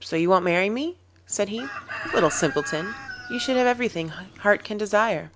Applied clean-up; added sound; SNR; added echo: none; Chicken, rooster; 11 dB; none.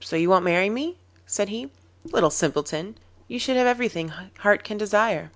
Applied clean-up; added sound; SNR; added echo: none; none; none; none.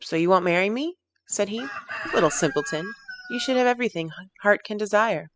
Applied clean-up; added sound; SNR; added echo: classical method spectral subtraction.